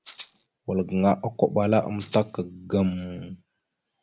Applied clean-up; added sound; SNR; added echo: none; Rattle (instrument); 12 dB; none.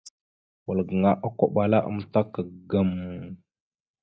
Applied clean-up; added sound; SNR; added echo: neural mask model DeepFilterNet 3.